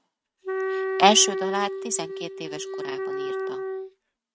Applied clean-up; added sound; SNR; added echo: neural mask model RNNoise.